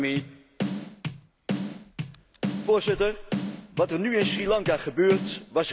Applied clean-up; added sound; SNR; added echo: none; Bass drum / Snare drum; 6 dB; none.